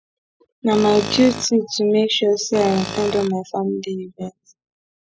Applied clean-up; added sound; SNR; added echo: classical method spectral subtraction.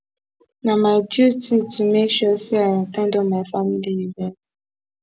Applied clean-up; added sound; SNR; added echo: none; none; none; none.